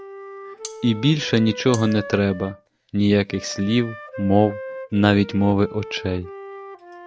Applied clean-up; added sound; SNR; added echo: none; Wind instrument, woodwind instrument + Cutlery, silverware; 15 dB; none.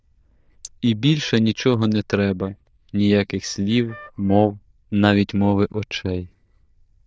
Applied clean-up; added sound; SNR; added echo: neural diffusion model UNIVERSE++.